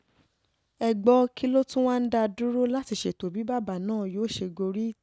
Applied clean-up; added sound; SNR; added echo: none; none; none; none.